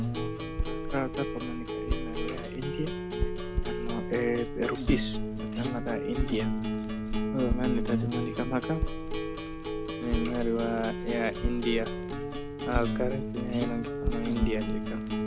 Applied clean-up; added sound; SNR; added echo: none; Acoustic guitar + Crackle; -2 dB; none.